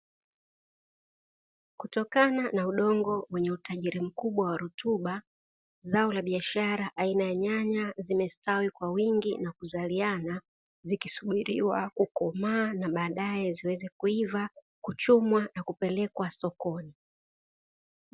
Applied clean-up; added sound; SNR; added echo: none; none; none; none.